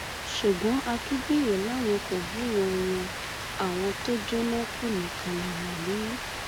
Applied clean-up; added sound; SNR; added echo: none; Rain; 6 dB; none.